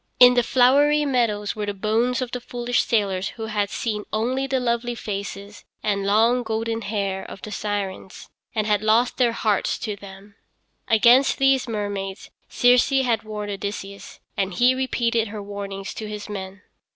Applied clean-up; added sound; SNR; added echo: none; none; none; none.